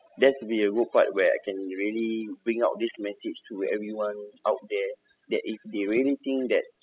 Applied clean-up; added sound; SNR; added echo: classical method spectral subtraction.